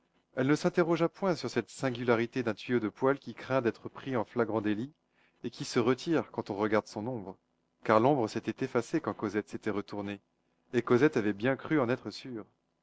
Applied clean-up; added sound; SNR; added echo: none; none; none; none.